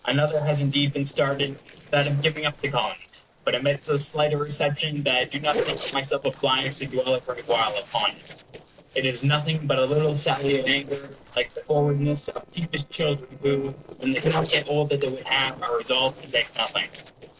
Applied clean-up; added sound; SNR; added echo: neural separator model SepFormer DNS4.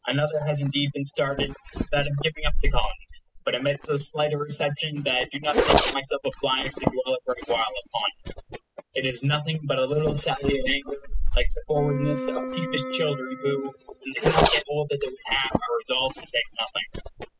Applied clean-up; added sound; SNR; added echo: classical method spectral subtraction.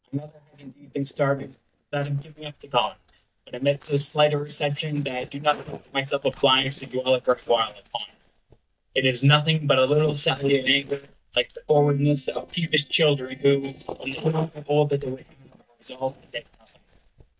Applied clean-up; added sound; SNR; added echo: neural mask model DeepFilterNet 3.